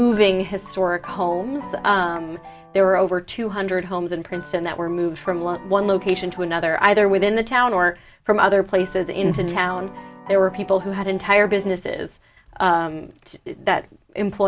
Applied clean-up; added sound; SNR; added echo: none; Piano; 18 dB; none.